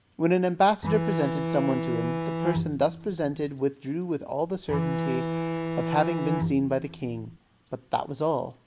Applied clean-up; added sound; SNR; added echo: none; Bowed string instrument; 2 dB; none.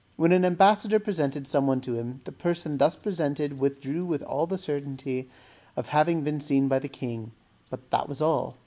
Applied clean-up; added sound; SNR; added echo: none; none; none; none.